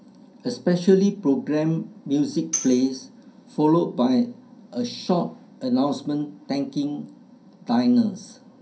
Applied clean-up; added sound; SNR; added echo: none; Tambourine; 11 dB; reverberation time 0.3 s.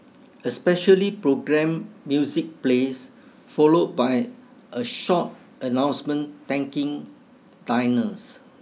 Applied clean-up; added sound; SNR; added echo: none; none; none; none.